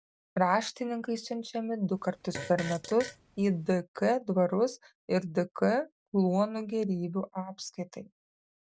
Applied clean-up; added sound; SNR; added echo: none; Fart; 13 dB; none.